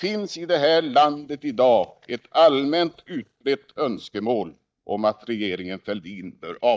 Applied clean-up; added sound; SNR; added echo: neural mask model DeepFilterNet 3.